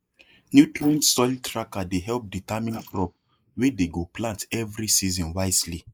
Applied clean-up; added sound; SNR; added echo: neural mask model Resemble Enhance denoiser.